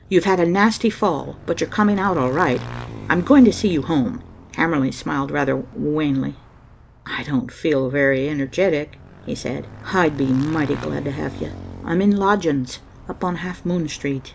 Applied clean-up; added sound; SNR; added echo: none; Motorcycle / Engine; 17 dB; none.